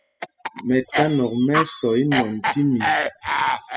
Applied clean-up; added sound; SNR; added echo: classical method spectral subtraction.